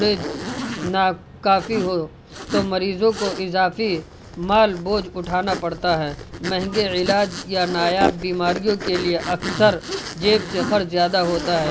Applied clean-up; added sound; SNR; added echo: none; Zipper (clothing); 9 dB; none.